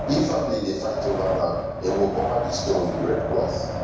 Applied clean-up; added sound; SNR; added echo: none; Wind; 3 dB; reverberation time 1.1 s.